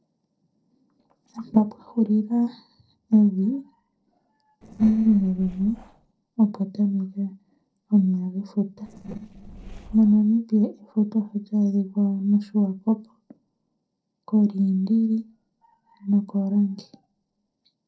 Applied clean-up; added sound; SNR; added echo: neural separator model SepFormer DNS4.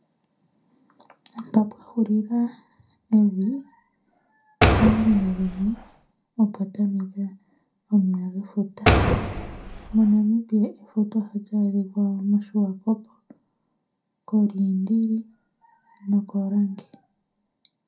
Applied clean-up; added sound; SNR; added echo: none; Door; -1 dB; reverberation time 0.2 s.